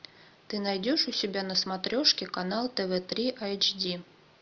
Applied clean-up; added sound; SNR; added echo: none; none; none; none.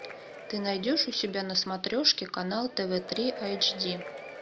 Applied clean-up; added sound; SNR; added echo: none; Applause / Crowd / Cheering; 13 dB; none.